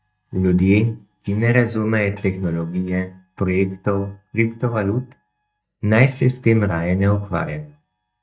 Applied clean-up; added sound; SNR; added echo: neural mask model DeepFilterNet 3.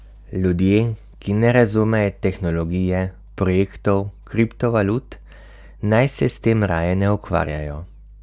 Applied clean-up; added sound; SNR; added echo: none; none; none; none.